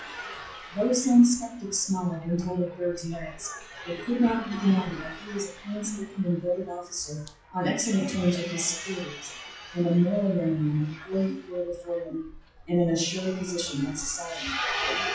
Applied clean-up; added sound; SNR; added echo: classical method WPE with log-MMSE.